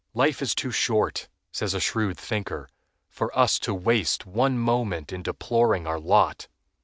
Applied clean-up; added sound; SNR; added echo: none; none; none; none.